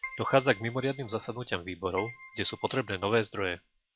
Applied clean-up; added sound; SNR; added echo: classical method log-MMSE.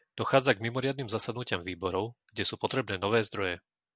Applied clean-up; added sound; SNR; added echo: none; none; none; none.